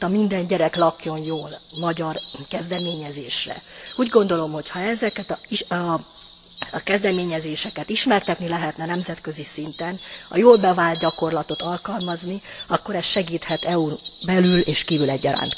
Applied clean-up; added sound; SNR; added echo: none; Fowl; 16 dB; none.